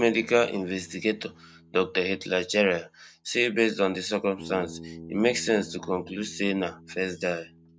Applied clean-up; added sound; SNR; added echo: none; Bass guitar; 19 dB; none.